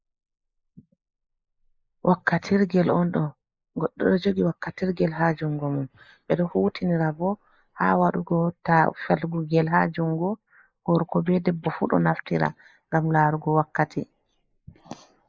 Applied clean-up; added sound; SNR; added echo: neural mask model Resemble Enhance denoiser.